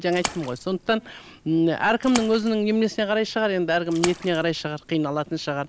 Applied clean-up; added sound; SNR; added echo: none; Splash, splatter; 15 dB; none.